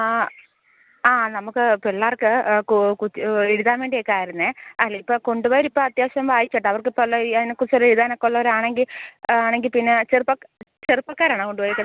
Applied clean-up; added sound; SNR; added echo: none; none; none; none.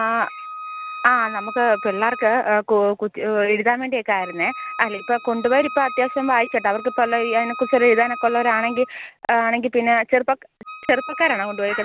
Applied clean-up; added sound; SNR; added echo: none; Wind instrument, woodwind instrument; 14 dB; none.